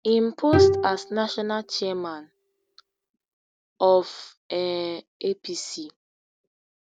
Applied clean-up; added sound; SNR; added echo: none; Bowed string instrument; -1 dB; none.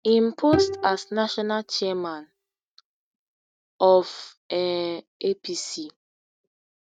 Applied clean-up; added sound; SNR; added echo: neural mask model RNNoise.